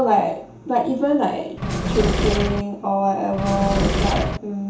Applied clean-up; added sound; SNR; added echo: none; Engine / Mechanisms; -1 dB; reverberation time 0.7 s.